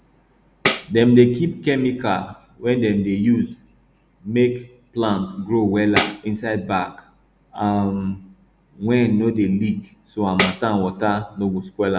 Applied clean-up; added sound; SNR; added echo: none; Tambourine; 7 dB; none.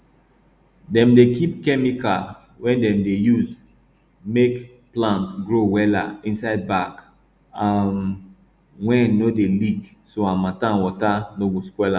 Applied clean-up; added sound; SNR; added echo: none; none; none; none.